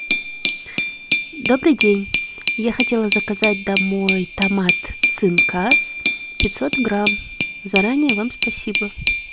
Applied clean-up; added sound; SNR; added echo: none; Glass; 1 dB; none.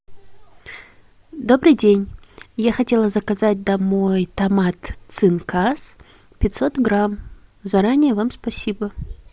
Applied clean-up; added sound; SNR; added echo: none; none; none; none.